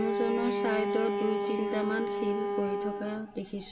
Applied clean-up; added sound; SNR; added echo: none; Bowed string instrument; -1 dB; reverberation time 0.6 s.